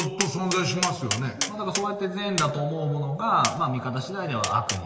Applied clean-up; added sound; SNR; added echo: none; Tap; 7 dB; reverberation time 1.9 s.